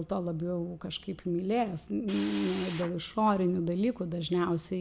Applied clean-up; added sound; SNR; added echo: none; Drill; 14 dB; none.